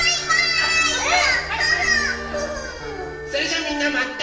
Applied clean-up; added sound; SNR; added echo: none; Breathing; 17 dB; reverberation time 0.7 s.